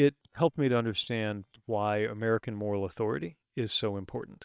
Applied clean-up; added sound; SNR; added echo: neural separator model SepFormer WHAM!.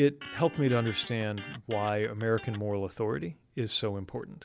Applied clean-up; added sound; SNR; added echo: none; Electric guitar; 15 dB; none.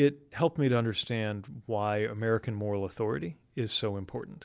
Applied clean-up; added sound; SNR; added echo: none; none; none; none.